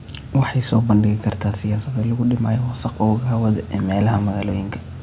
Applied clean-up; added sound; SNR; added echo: none; none; none; none.